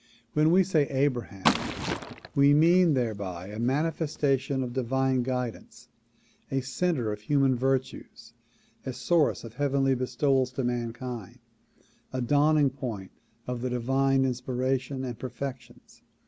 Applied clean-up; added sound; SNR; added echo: none; Liquid; 6 dB; none.